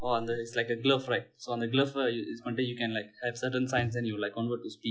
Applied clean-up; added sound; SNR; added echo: classical method log-MMSE.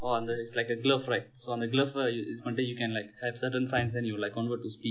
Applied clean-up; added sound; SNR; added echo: none; Cricket; 20 dB; none.